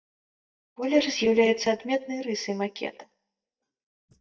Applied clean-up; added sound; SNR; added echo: neural mask model DeepFilterNet 3.